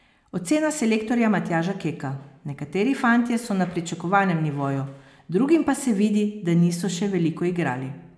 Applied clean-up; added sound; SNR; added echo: none; none; none; none.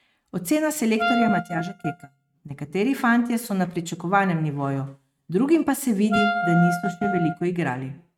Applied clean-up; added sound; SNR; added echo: neural mask model RNNoise.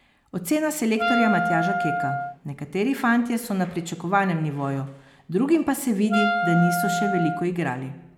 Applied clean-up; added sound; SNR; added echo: none; Wind instrument, woodwind instrument; 1 dB; none.